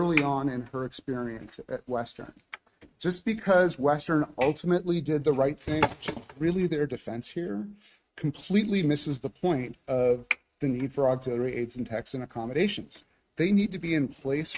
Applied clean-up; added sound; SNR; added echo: neural mask model RNNoise.